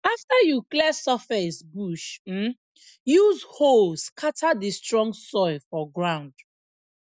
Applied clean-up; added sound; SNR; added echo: none; none; none; none.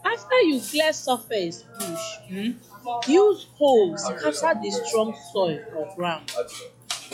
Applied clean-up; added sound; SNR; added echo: classical method log-MMSE.